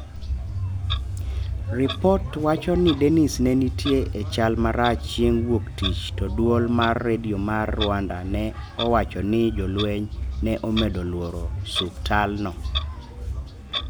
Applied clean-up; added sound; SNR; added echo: none; Clock; 15 dB; none.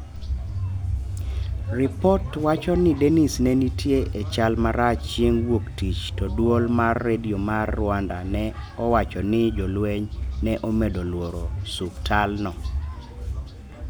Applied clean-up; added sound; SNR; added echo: none; none; none; none.